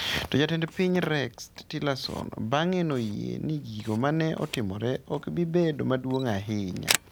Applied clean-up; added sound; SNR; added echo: none; Camera; 12 dB; none.